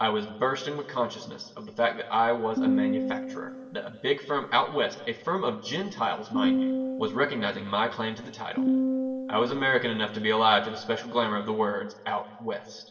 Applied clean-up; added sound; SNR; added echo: none; Piano; 1 dB; reverberation time 2.0 s.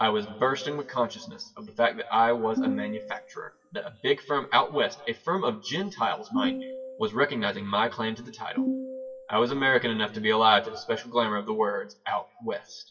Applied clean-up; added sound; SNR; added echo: classical method WPE with log-MMSE.